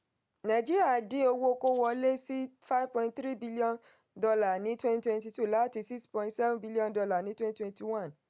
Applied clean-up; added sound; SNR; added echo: none; Rattle (instrument); 12 dB; none.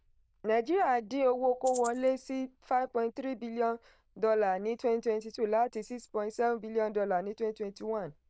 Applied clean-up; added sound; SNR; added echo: neural diffusion model UNIVERSE++.